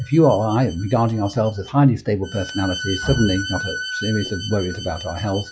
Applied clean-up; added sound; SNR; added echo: classical method log-MMSE.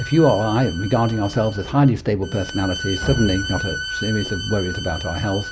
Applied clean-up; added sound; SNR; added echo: none; Bowed string instrument; 11 dB; none.